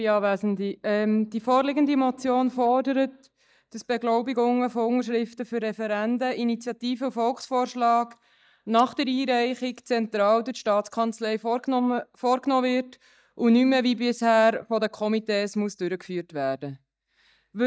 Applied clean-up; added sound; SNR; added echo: neural mask model DeepFilterNet 3.